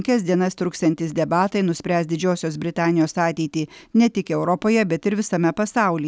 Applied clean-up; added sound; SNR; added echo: none; none; none; none.